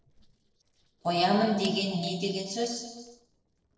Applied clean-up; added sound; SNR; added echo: neural separator model SepFormer DNS4.